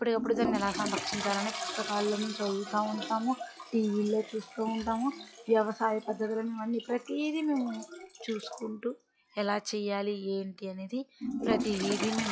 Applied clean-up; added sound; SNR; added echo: classical method log-MMSE.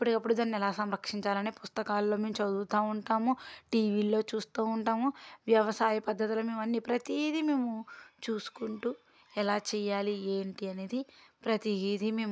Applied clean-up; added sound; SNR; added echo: none; none; none; none.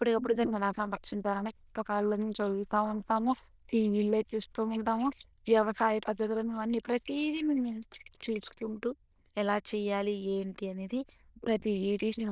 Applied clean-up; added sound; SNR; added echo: neural diffusion model UNIVERSE++.